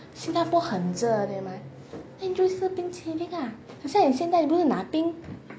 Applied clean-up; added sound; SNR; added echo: none; none; none; none.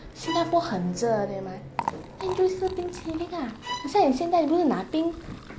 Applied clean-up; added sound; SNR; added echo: none; Liquid + Bowed string instrument; 13 dB; none.